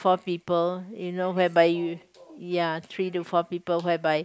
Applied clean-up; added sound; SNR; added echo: none; none; none; none.